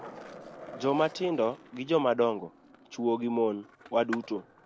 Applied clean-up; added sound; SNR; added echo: none; Skateboard; 17 dB; none.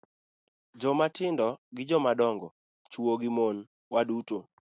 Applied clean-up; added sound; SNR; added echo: none; none; none; none.